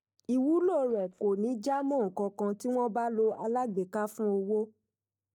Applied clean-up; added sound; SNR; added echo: neural mask model DeepFilterNet 3.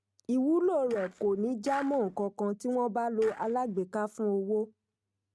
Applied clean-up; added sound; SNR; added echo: neural mask model RNNoise.